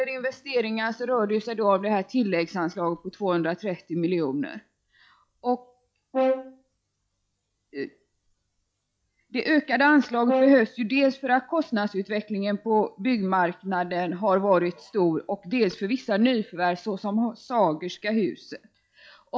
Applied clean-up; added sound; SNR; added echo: classical method log-MMSE.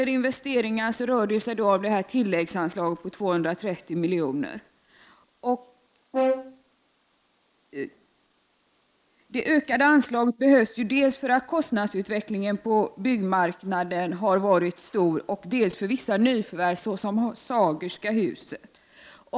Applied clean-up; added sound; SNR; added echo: neural mask model Resemble Enhance denoiser.